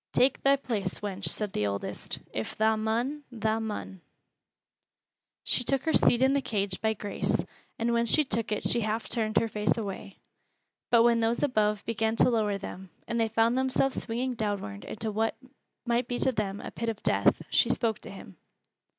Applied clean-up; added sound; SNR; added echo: none; none; none; none.